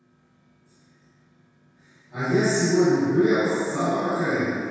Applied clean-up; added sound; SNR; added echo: none; none; none; reverberation time 2.0 s.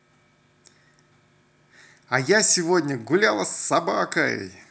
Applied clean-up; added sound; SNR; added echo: none; none; none; none.